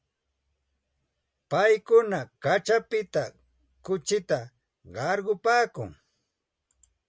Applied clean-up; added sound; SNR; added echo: none; none; none; none.